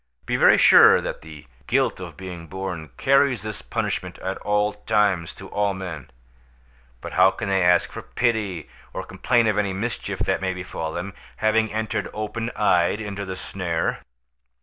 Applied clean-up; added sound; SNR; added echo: none; none; none; none.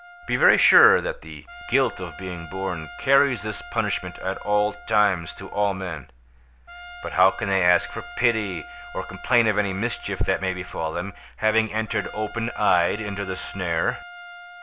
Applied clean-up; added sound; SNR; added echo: none; Trumpet; 17 dB; none.